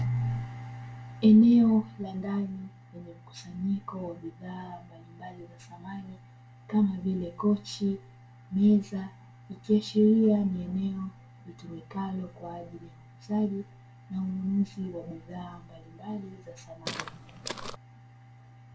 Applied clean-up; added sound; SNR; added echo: none; Walk, footsteps; 9 dB; reverberation time 0.2 s.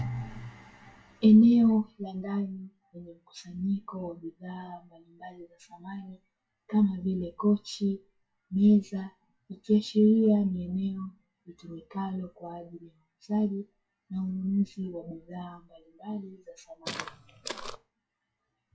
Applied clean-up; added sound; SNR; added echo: classical method WPE with log-MMSE.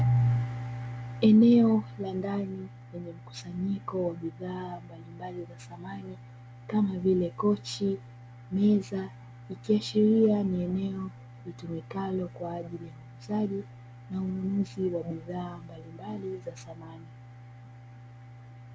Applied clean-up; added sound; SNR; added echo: none; none; none; none.